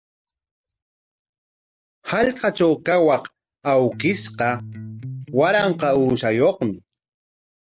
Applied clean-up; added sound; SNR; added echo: none; Electric guitar; 13 dB; none.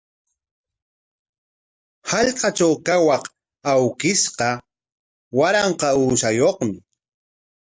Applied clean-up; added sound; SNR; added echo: none; none; none; none.